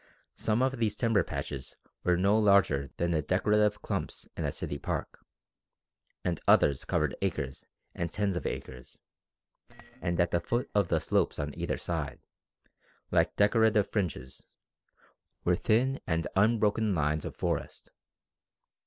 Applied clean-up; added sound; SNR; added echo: neural separator model SepFormer DNS4.